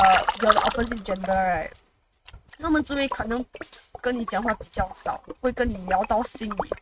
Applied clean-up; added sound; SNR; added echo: neural mask model RNNoise.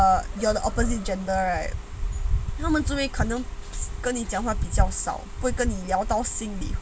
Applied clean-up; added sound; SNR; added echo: none; none; none; none.